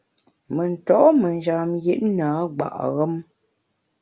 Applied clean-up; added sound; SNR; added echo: none; none; none; none.